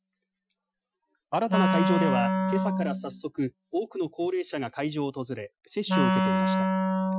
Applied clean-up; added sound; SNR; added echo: classical method Wiener filter.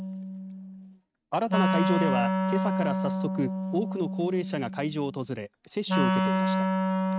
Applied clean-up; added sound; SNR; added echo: neural mask model RNNoise.